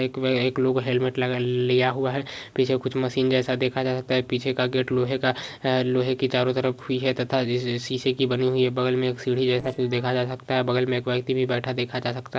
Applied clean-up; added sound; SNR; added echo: neural separator model SepFormer DNS4.